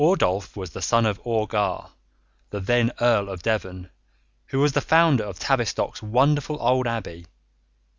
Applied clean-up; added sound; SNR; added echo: none; none; none; none.